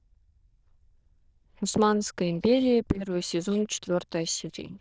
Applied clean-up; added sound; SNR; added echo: neural diffusion model UNIVERSE++.